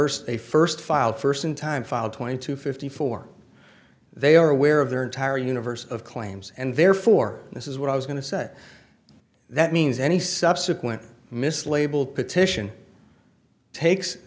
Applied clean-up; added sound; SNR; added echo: none; none; none; none.